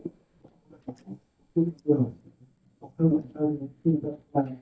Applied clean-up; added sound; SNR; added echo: neural mask model DeepFilterNet 3.